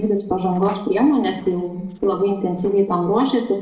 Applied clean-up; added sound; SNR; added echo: neural separator model SepFormer DNS4.